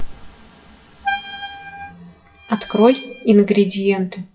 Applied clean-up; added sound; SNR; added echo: classical method WPE with log-MMSE.